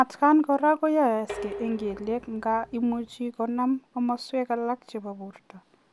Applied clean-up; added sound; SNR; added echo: none; Dishes, pots, and pans; 15 dB; none.